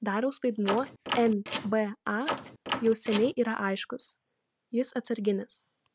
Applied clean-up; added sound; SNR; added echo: none; Door; 7 dB; none.